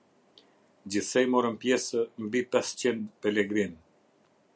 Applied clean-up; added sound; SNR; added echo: none; none; none; none.